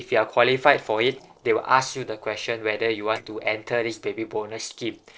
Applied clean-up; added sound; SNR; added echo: neural separator model SepFormer DNS4.